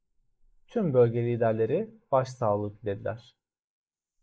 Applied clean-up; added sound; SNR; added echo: neural mask model Resemble Enhance denoiser.